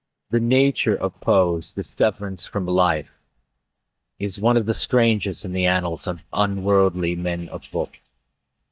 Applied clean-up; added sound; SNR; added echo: neural mask model DeepFilterNet 3.